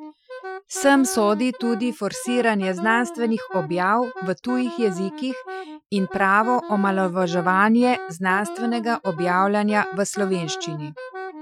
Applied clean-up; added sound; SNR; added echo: classical method Wiener filter.